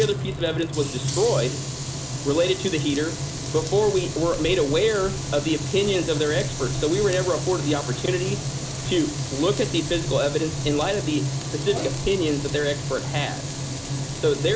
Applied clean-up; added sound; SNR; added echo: none; Frying (food); 4 dB; none.